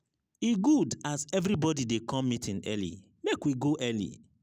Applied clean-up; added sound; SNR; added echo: none; none; none; none.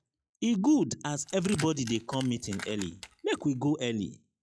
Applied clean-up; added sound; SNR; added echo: classical method log-MMSE.